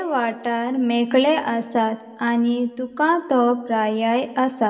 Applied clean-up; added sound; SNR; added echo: none; none; none; reverberation time 0.9 s.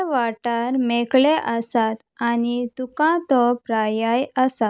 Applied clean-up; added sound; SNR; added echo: none; none; none; none.